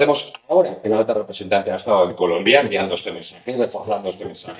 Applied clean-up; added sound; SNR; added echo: neural mask model DeepFilterNet 3.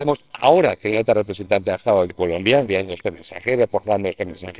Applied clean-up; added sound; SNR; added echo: neural separator model SepFormer WHAMR!.